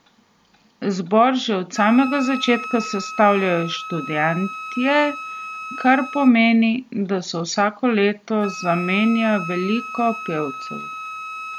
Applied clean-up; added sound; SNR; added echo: none; Wind instrument, woodwind instrument; 12 dB; none.